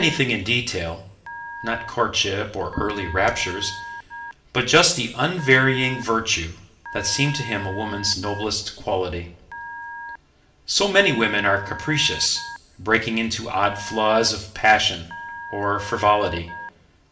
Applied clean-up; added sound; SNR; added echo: none; Telephone; 14 dB; reverberation time 0.5 s.